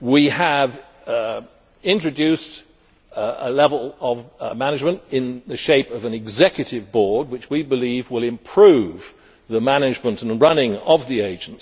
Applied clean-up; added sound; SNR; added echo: none; none; none; none.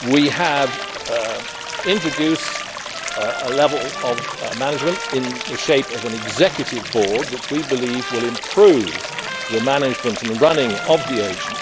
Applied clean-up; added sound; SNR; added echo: none; Trumpet + Stream; 7 dB; none.